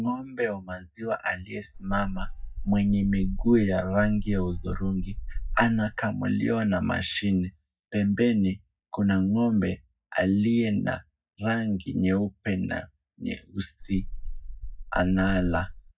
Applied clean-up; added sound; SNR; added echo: neural mask model DeepFilterNet 3.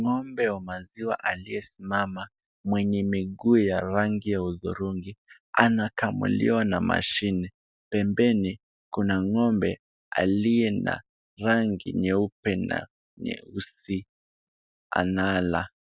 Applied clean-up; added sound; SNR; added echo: none; none; none; none.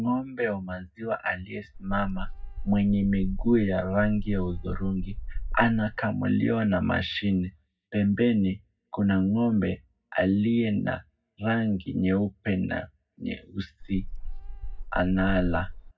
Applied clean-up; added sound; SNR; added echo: none; Meow; 6 dB; reverberation time 0.3 s.